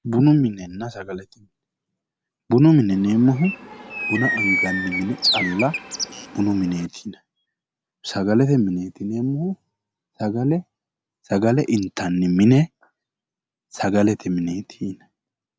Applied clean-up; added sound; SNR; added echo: none; Bird; 4 dB; none.